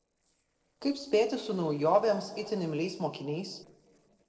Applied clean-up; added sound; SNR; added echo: neural separator model SepFormer DNS4.